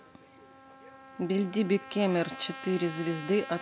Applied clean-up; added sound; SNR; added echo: none; Trumpet; 15 dB; none.